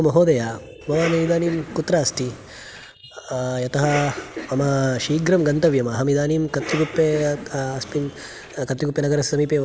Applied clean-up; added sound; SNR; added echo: none; Cough; 13 dB; none.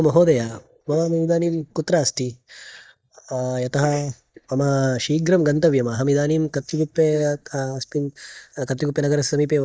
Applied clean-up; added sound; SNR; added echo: neural mask model DeepFilterNet 3.